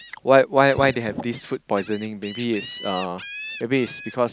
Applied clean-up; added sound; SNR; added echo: none; Gull, seagull; 17 dB; none.